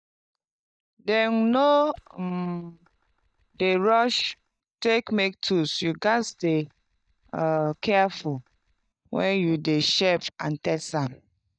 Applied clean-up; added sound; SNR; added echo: neural mask model DeepFilterNet 3.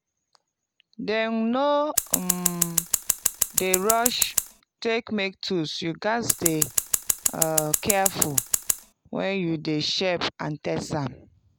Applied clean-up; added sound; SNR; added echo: none; Scissors; -2 dB; none.